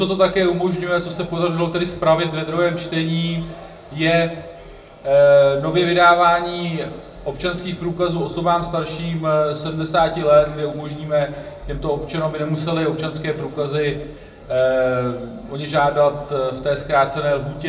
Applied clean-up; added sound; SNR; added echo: none; none; none; reverberation time 0.6 s.